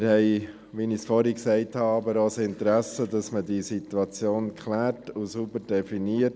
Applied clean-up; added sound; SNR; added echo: none; none; none; none.